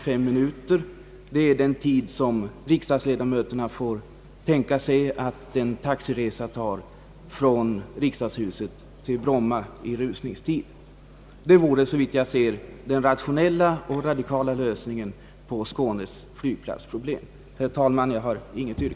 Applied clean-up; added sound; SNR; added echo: none; none; none; none.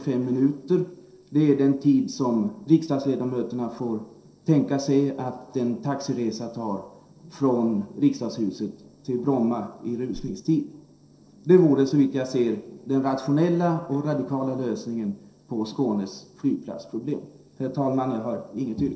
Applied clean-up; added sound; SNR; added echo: neural separator model SepFormer DNS4.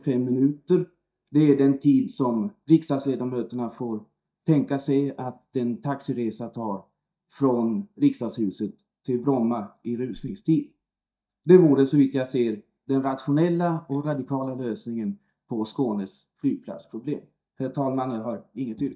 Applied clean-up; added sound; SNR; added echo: neural mask model DeepFilterNet 3.